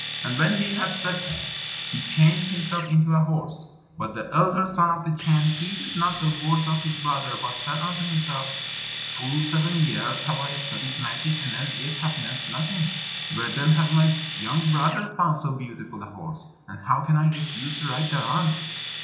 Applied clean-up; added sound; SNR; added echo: none; Domestic sounds, home sounds; 6 dB; reverberation time 0.8 s.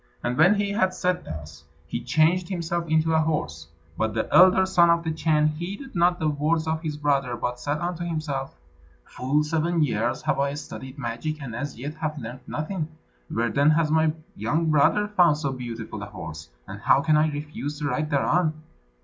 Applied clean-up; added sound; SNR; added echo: none; none; none; none.